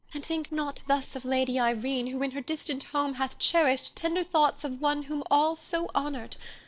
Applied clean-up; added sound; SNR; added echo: neural separator model SepFormer DNS4.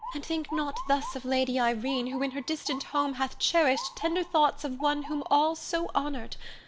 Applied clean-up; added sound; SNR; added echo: none; Motor vehicle (road) / Siren; 15 dB; none.